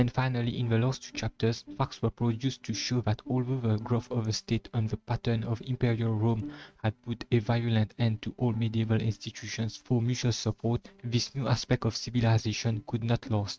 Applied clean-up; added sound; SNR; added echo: neural mask model RNNoise.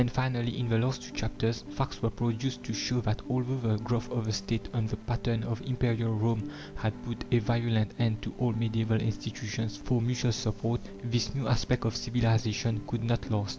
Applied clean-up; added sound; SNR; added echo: none; Guitar; 16 dB; none.